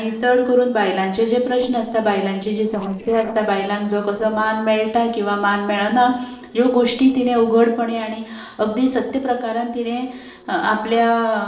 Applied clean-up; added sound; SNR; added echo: neural separator model SepFormer DNS4.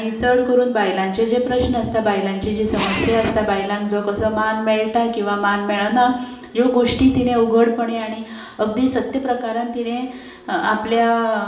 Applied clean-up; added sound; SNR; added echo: none; Drill; 11 dB; reverberation time 0.8 s.